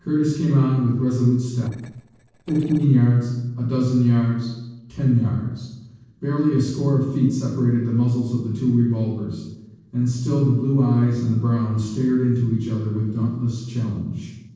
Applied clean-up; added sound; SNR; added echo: neural separator model SepFormer DNS4.